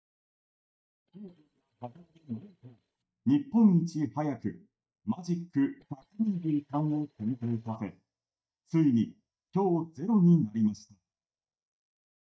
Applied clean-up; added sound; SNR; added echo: neural mask model DeepFilterNet 3.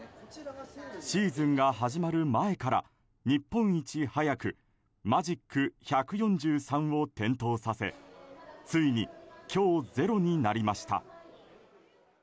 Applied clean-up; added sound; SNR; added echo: none; none; none; none.